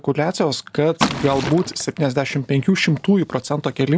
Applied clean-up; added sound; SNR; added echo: none; Liquid; 10 dB; none.